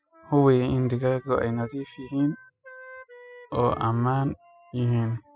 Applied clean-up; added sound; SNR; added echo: classical method spectral subtraction.